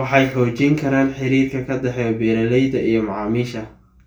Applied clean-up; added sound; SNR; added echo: none; none; none; reverberation time 0.3 s.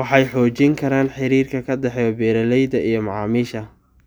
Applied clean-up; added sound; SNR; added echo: none; none; none; none.